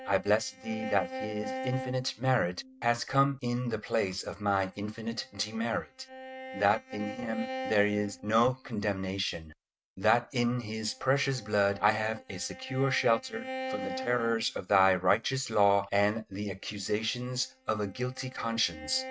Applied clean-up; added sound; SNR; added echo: neural mask model RNNoise.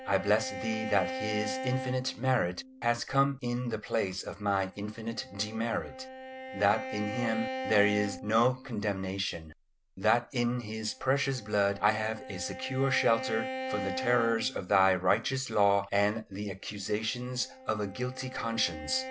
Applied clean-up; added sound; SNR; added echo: none; Bowed string instrument; 10 dB; none.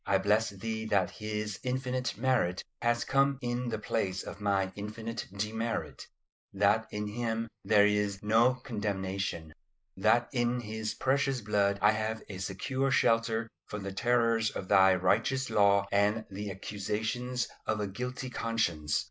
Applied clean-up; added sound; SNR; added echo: neural mask model Resemble Enhance denoiser.